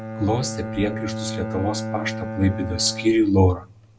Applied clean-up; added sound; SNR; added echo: none; Bowed string instrument; 8 dB; none.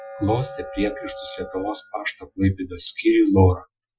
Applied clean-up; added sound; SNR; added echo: classical method Wiener filter.